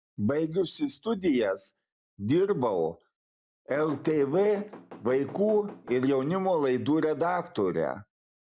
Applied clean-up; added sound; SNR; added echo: none; Knock / Wood; 19 dB; none.